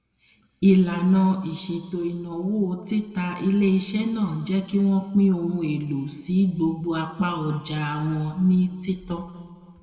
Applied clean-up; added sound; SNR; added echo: none; none; none; reverberation time 1.6 s.